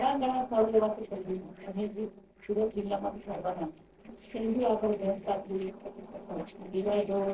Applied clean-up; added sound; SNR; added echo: neural separator model SepFormer DNS4.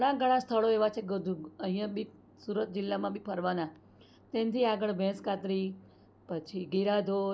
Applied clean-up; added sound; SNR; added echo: none; none; none; none.